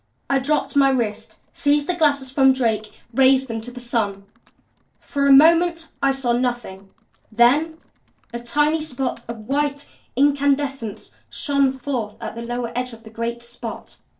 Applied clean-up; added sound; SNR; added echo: neural separator model SepFormer DNS4.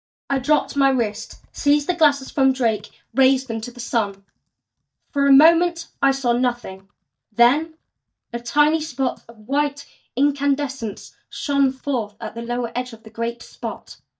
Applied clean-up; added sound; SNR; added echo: neural mask model DeepFilterNet 3.